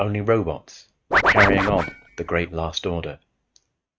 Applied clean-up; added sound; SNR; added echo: neural mask model RNNoise.